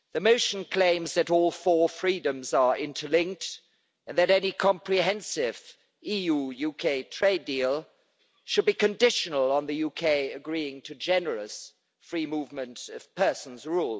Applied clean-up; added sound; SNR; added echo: none; none; none; none.